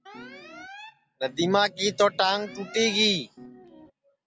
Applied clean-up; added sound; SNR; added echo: none; Piano + Alarm; 19 dB; none.